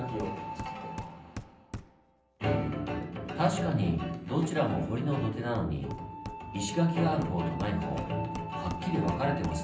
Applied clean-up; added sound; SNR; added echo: none; Hammer; 15 dB; reverberation time 0.6 s.